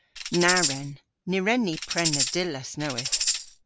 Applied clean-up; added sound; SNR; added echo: none; Tambourine; 1 dB; none.